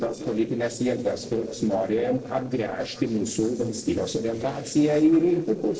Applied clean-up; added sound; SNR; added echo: neural separator model SepFormer DNS4.